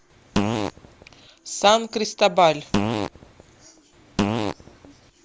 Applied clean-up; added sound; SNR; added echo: none; Fart; 2 dB; none.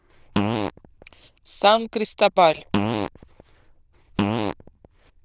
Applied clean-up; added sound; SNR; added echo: neural diffusion model UNIVERSE++.